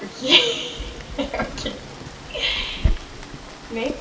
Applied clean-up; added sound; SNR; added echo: none; Rain; 4 dB; reverberation time 2.0 s.